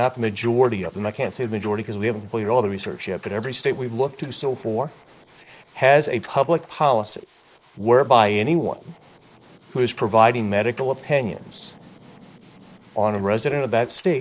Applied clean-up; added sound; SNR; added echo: neural mask model Resemble Enhance denoiser.